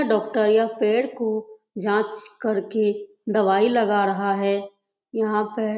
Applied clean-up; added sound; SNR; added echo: none; none; none; none.